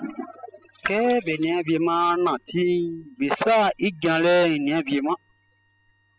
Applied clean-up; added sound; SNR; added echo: classical method spectral subtraction.